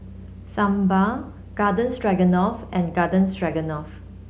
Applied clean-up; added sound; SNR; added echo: none; none; none; none.